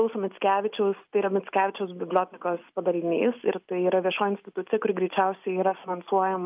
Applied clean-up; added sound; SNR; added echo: none; none; none; none.